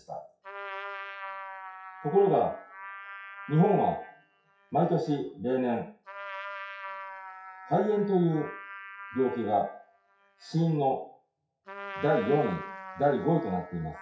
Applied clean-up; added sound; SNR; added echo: classical method WPE with log-MMSE.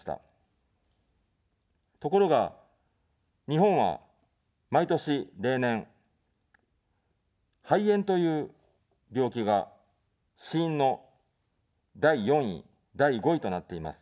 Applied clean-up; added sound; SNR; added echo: none; none; none; none.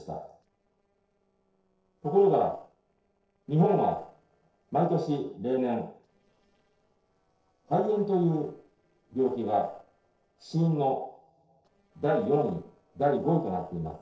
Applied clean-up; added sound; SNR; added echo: neural separator model SepFormer DNS4.